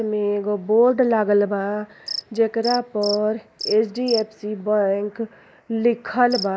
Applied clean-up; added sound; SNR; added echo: neural mask model Resemble Enhance denoiser.